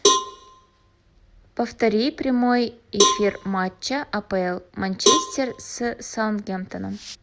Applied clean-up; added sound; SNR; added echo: none; Cowbell; 1 dB; none.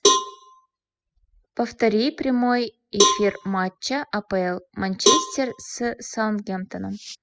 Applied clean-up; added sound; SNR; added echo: classical method spectral subtraction.